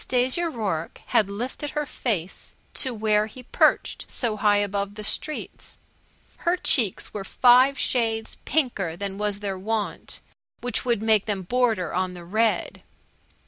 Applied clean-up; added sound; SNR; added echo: none; none; none; none.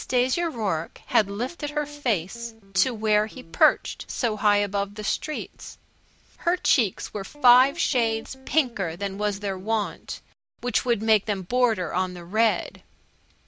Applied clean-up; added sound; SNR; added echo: none; Guitar; 20 dB; none.